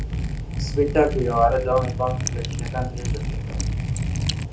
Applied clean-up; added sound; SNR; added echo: none; Liquid; 0 dB; reverberation time 0.3 s.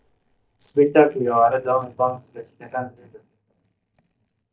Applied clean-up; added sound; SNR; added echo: neural mask model DeepFilterNet 3.